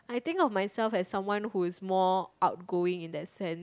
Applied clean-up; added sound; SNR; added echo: none; none; none; none.